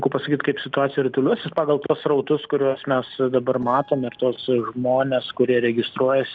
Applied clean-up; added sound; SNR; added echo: neural separator model SepFormer DNS4.